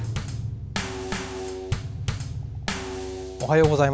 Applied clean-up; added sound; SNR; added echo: none; Bass drum / Snare drum / Drum kit; 3 dB; none.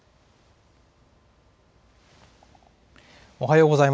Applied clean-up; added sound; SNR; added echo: none; none; none; none.